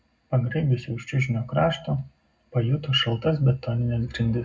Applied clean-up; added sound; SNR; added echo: none; none; none; reverberation time 0.3 s.